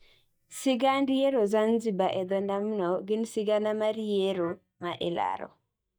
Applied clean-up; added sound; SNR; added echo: neural mask model DeepFilterNet 3.